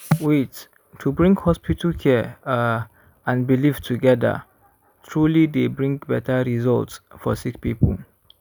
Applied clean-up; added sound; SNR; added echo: none; none; none; none.